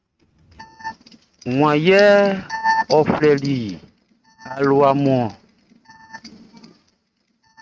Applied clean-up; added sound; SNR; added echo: neural mask model RNNoise.